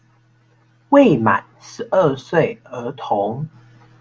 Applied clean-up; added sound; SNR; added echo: none; none; none; none.